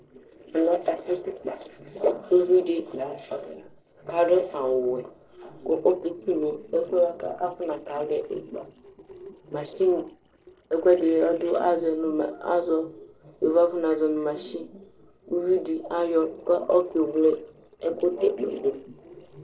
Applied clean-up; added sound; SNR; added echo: neural separator model SepFormer DNS4.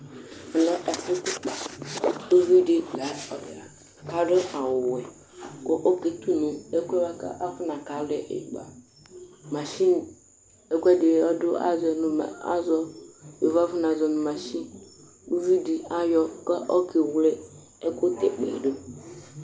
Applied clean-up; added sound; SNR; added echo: none; none; none; none.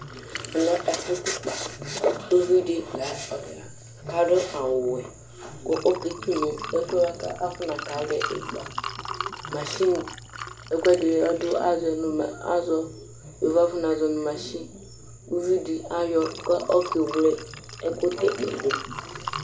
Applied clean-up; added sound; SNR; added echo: none; Liquid; 13 dB; reverberation time 0.2 s.